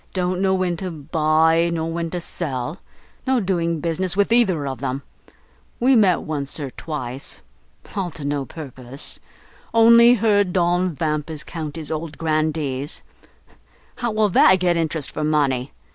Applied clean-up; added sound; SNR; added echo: none; none; none; none.